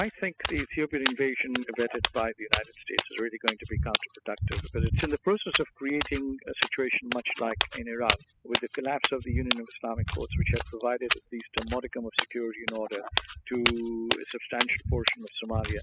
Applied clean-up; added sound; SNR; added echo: classical method spectral subtraction.